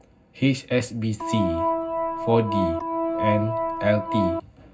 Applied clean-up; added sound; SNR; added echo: none; Organ; 0 dB; reverberation time 0.4 s.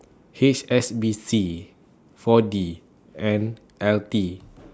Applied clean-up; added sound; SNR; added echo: none; none; none; none.